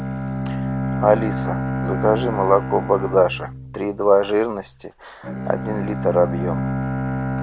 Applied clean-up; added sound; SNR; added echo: none; Bowed string instrument; 4 dB; none.